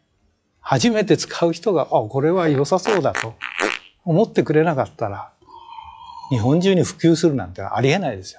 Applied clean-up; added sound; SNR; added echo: classical method log-MMSE.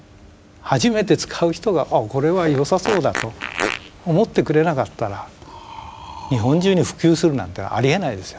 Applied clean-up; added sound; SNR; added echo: none; Fart; 8 dB; none.